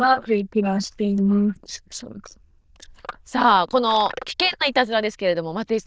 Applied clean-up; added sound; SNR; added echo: neural diffusion model UNIVERSE++.